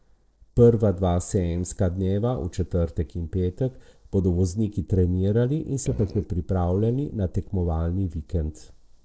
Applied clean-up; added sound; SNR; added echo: neural separator model SepFormer DNS4.